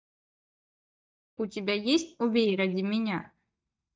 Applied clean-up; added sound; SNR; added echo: neural mask model DeepFilterNet 3.